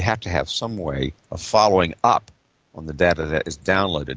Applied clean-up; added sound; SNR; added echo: none; none; none; none.